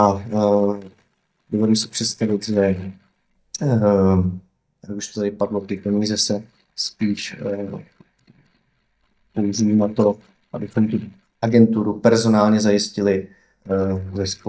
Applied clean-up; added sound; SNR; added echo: neural mask model DeepFilterNet 3.